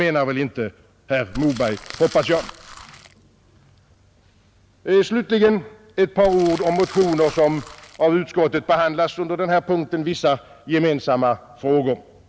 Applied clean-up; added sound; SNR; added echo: none; Crumpling, crinkling; 17 dB; none.